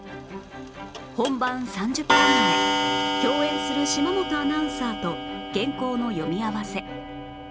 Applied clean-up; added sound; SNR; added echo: none; Clock; -1 dB; none.